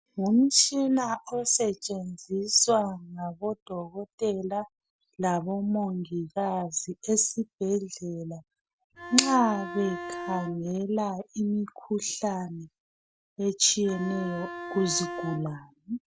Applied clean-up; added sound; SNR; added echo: none; Bowed string instrument; 9 dB; none.